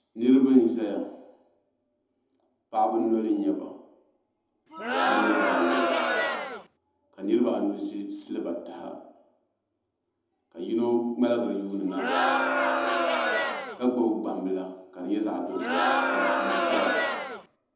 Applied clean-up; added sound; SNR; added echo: none; Crowd; -3 dB; reverberation time 0.8 s.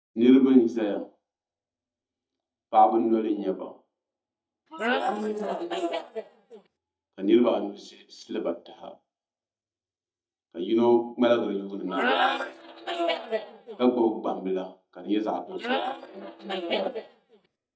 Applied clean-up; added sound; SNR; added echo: neural mask model DeepFilterNet 3.